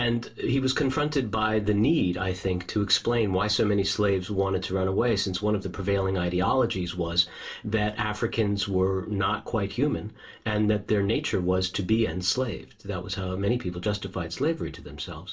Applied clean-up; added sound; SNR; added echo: none; none; none; reverberation time 0.2 s.